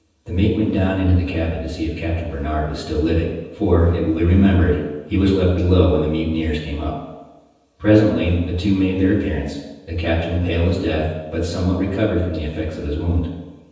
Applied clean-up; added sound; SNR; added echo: none; none; none; reverberation time 1.1 s.